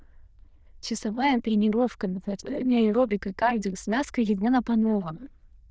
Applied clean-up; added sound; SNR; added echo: neural diffusion model UNIVERSE++.